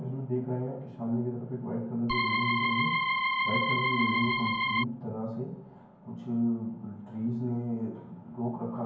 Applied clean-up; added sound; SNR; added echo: none; Organ; -5 dB; reverberation time 0.9 s.